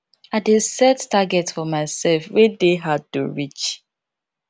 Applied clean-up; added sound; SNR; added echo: none; none; none; none.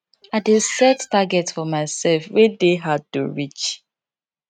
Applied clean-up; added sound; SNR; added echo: neural mask model RNNoise.